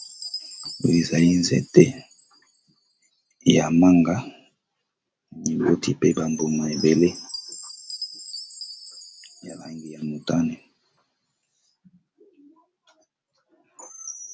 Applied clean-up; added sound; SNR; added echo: none; Chime; 18 dB; none.